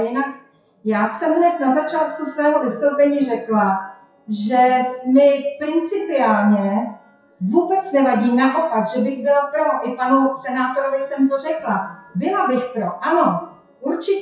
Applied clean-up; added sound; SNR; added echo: classical method WPE with log-MMSE.